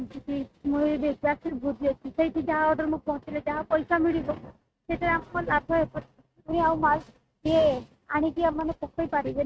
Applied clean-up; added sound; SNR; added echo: neural mask model RNNoise.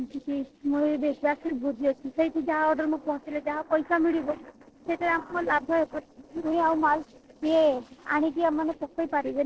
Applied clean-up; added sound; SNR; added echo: neural separator model SepFormer DNS4.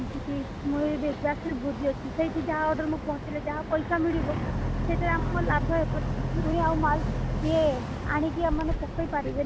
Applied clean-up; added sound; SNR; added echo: none; Boat, Water vehicle; 1 dB; none.